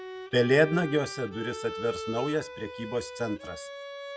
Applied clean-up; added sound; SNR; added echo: none; Bowed string instrument; 9 dB; none.